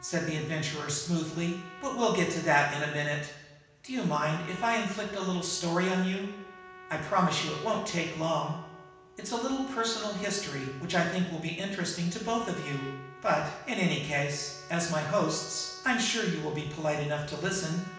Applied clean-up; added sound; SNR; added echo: none; Trumpet; 18 dB; reverberation time 0.9 s.